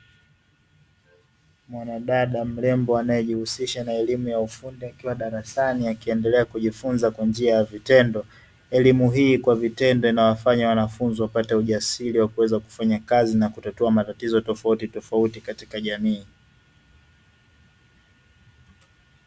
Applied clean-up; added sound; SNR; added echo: none; none; none; none.